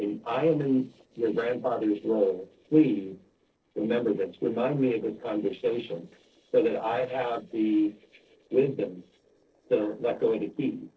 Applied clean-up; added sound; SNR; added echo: neural separator model SepFormer DNS4.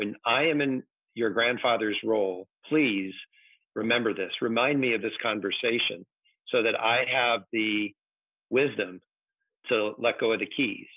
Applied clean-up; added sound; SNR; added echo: none; none; none; none.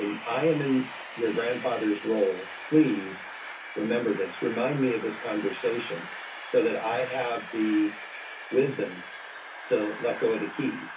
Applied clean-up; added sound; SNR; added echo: none; Train; 12 dB; reverberation time 0.3 s.